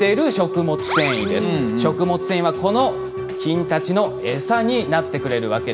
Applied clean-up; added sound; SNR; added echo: none; Wind instrument, woodwind instrument; 7 dB; none.